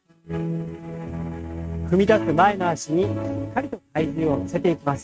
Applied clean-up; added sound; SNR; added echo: neural mask model RNNoise.